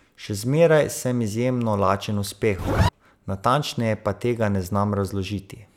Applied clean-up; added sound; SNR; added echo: none; Zipper (clothing); -3 dB; none.